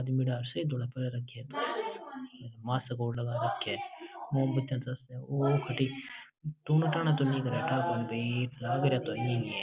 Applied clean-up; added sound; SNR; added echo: none; none; none; none.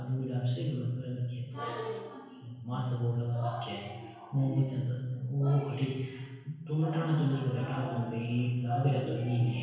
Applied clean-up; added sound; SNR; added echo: none; none; none; reverberation time 1.0 s.